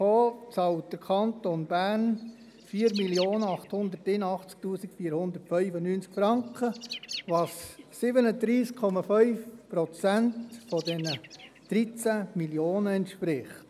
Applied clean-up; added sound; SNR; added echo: none; Bird; 20 dB; none.